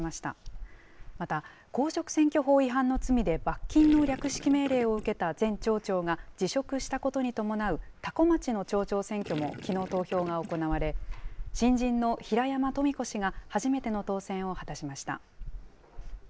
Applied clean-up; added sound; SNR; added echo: none; Gurgling + Insect; 11 dB; none.